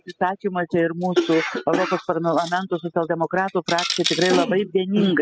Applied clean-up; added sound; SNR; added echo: classical method spectral subtraction.